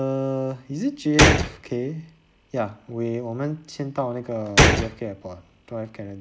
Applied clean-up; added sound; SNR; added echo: none; Gunshot, gunfire; -5 dB; none.